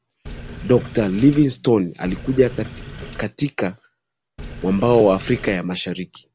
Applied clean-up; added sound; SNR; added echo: none; Sink (filling or washing); 13 dB; none.